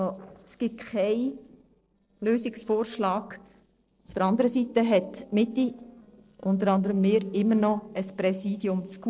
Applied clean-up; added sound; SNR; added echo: neural separator model SepFormer DNS4.